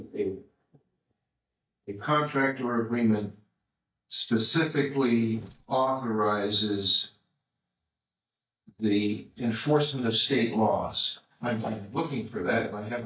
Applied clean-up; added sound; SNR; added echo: neural mask model DeepFilterNet 3.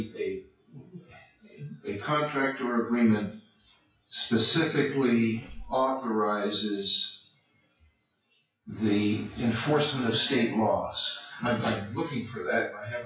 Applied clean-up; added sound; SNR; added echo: classical method WPE with log-MMSE.